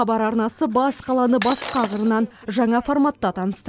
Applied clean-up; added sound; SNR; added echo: none; Shatter; 13 dB; none.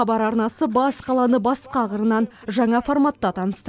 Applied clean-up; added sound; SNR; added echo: none; none; none; none.